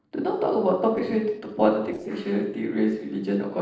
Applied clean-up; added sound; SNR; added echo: neural separator model SepFormer DNS4.